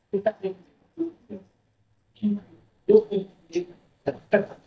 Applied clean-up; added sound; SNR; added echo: neural mask model DeepFilterNet 3.